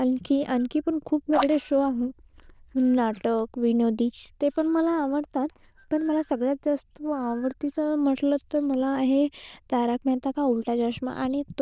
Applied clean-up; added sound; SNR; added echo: neural diffusion model UNIVERSE++.